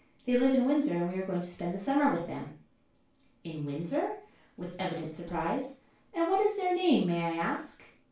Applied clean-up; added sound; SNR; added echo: none; none; none; reverberation time 0.4 s.